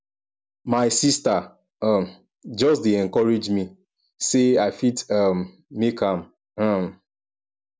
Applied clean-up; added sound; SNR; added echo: none; none; none; none.